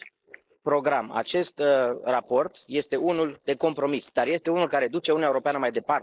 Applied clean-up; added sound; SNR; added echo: neural mask model Resemble Enhance denoiser.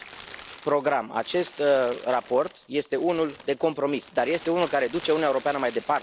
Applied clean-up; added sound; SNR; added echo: none; Crumpling, crinkling; 17 dB; none.